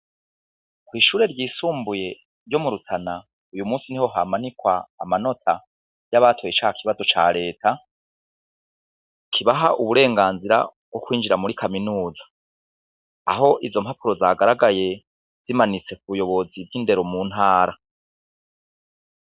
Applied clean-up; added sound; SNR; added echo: none; none; none; none.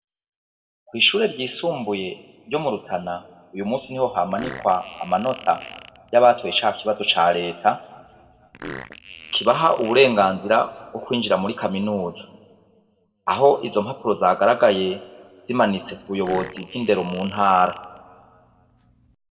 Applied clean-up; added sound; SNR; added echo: none; Fart; 19 dB; reverberation time 0.9 s.